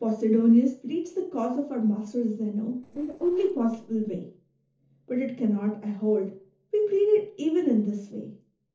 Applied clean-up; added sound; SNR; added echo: neural separator model SepFormer DNS4.